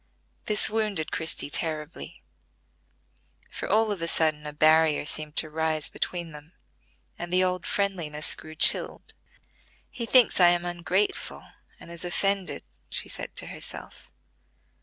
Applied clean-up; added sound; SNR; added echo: none; none; none; none.